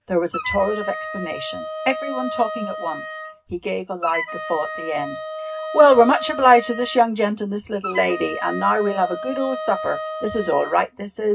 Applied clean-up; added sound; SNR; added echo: none; Wind instrument, woodwind instrument; 9 dB; reverberation time 0.4 s.